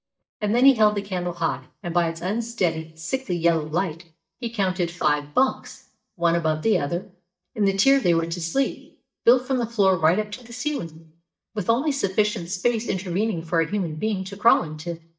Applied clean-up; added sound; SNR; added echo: neural mask model DeepFilterNet 3.